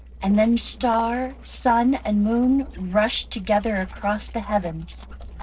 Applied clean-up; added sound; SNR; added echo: neural separator model SepFormer DNS4.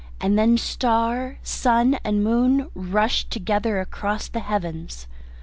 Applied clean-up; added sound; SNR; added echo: none; none; none; none.